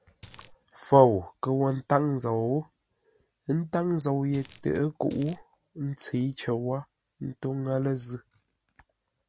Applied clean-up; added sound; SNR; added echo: none; Coin (dropping); 18 dB; none.